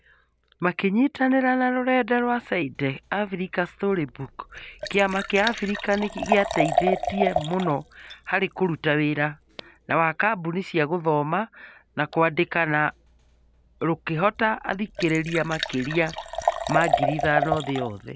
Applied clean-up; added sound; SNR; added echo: none; Liquid; 7 dB; none.